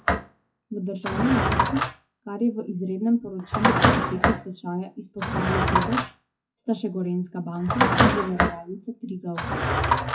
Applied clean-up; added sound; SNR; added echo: classical method WPE with log-MMSE.